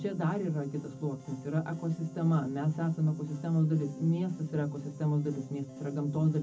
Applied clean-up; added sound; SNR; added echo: none; Piano; 16 dB; reverberation time 0.4 s.